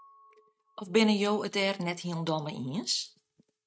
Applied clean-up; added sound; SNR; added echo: neural mask model RNNoise.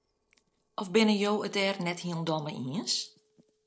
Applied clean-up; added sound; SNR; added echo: neural separator model SepFormer DNS4.